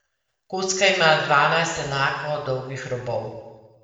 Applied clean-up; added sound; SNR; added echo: none; none; none; reverberation time 1.1 s.